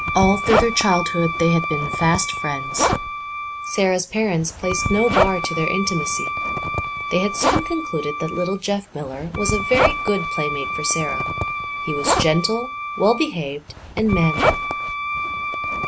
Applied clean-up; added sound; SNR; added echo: none; Zipper (clothing) + Wind instrument, woodwind instrument; 1 dB; none.